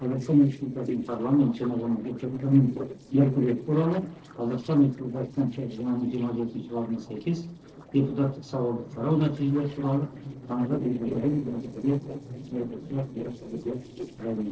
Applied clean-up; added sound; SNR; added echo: neural separator model SepFormer DNS4.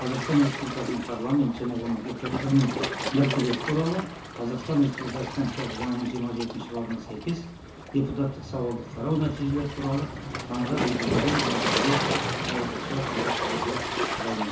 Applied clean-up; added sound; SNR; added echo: none; Waves, surf; 3 dB; reverberation time 0.9 s.